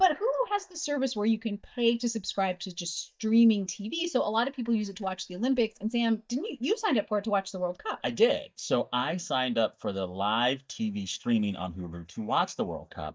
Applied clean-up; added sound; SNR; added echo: neural mask model DeepFilterNet 3.